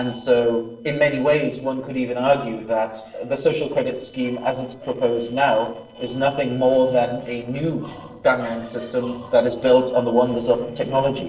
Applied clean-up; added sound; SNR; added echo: neural separator model SepFormer DNS4.